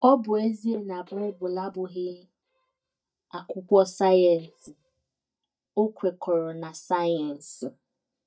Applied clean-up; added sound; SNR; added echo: neural mask model DeepFilterNet 3.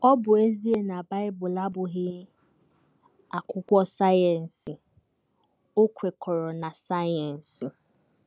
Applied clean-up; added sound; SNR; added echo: none; none; none; none.